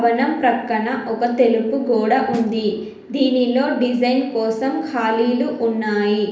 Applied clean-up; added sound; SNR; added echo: none; Snare drum; 19 dB; reverberation time 0.8 s.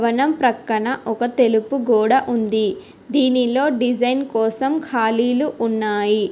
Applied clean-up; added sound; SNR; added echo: none; none; none; none.